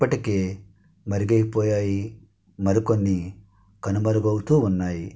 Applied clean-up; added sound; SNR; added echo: none; none; none; none.